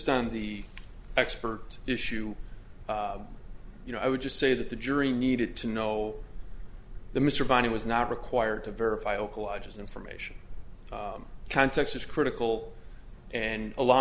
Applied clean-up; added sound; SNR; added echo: none; none; none; none.